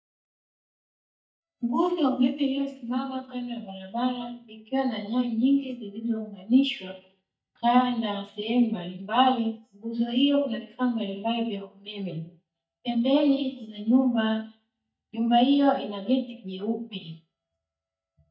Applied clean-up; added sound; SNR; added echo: neural mask model DeepFilterNet 3.